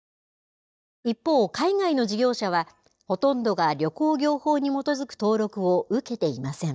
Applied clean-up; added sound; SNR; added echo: neural mask model DeepFilterNet 3.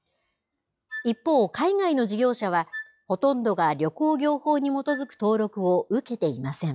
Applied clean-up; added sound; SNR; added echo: classical method log-MMSE.